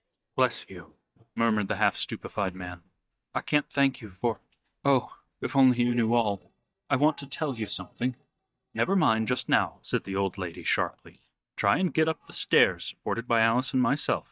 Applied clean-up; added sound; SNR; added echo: neural mask model DeepFilterNet 3.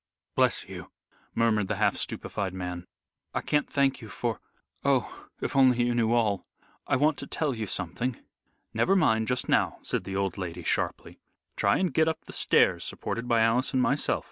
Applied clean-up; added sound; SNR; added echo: none; none; none; none.